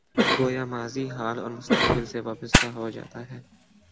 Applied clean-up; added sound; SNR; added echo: none; Fire + Cough; -5 dB; none.